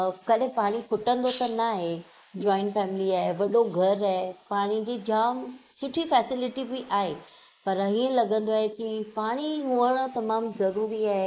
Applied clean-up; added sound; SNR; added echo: neural mask model Resemble Enhance denoiser.